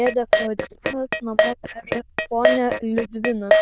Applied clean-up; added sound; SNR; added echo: neural diffusion model UNIVERSE++.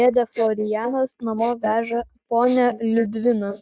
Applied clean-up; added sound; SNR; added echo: neural mask model Resemble Enhance denoiser.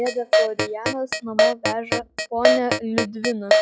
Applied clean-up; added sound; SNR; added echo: classical method log-MMSE.